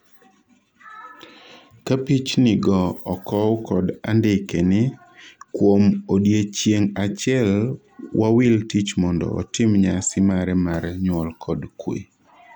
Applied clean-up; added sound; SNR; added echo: none; none; none; none.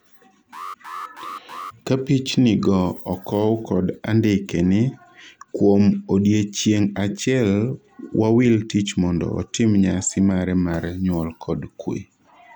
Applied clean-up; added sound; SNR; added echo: none; Alarm; 15 dB; none.